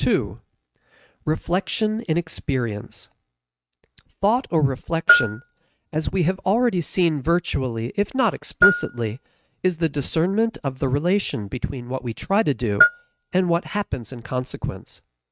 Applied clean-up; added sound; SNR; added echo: neural mask model RNNoise.